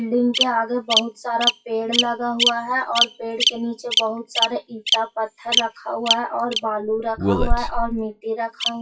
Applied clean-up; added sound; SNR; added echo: classical method WPE with log-MMSE.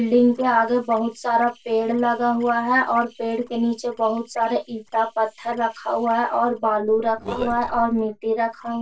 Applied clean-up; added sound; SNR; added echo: neural separator model SepFormer DNS4.